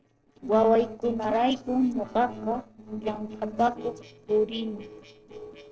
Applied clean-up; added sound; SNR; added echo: neural separator model SepFormer DNS4.